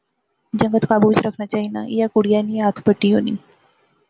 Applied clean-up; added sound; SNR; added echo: none; none; none; none.